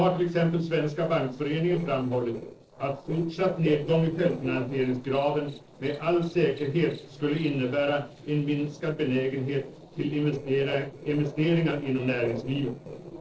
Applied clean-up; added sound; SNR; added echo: neural separator model SepFormer DNS4.